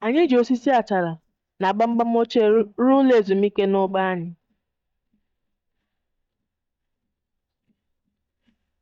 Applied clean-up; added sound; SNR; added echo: neural mask model DeepFilterNet 3.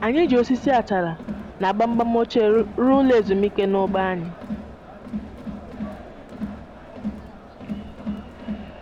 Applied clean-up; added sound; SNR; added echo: none; Crowd; 11 dB; none.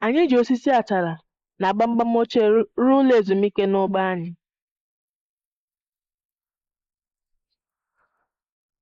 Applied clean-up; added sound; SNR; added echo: neural mask model Resemble Enhance denoiser.